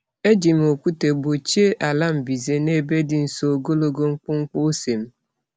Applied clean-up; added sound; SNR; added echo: none; none; none; none.